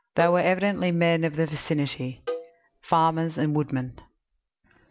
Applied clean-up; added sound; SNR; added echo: none; Cowbell; 14 dB; none.